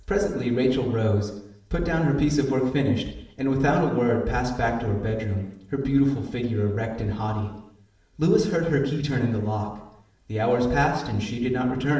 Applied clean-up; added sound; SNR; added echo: none; none; none; reverberation time 0.8 s.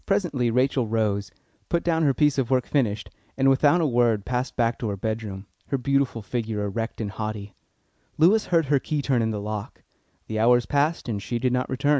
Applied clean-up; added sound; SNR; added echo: none; none; none; none.